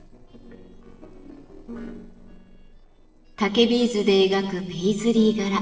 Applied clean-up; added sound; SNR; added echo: neural separator model SepFormer DNS4.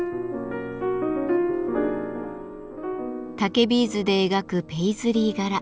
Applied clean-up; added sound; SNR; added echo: none; none; none; none.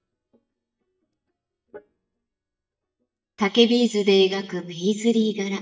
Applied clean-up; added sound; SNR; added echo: neural mask model DeepFilterNet 3.